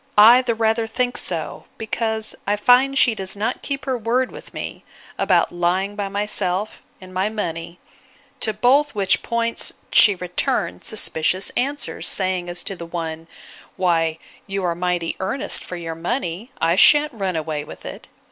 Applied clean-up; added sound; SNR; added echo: none; none; none; none.